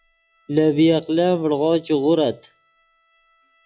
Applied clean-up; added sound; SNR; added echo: classical method log-MMSE.